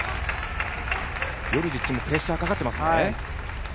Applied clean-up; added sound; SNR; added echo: none; Bird vocalization, bird call, bird song; 6 dB; none.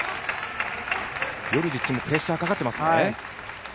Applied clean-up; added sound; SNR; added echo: none; none; none; none.